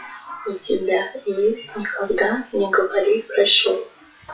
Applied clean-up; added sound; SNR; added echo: classical method WPE with log-MMSE.